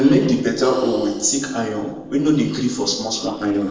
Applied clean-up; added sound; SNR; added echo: neural separator model SepFormer DNS4.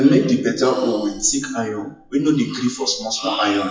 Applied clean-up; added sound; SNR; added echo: classical method WPE with log-MMSE.